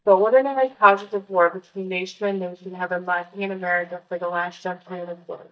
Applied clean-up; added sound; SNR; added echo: neural mask model DeepFilterNet 3.